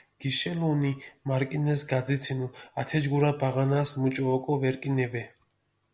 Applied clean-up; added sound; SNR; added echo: none; none; none; none.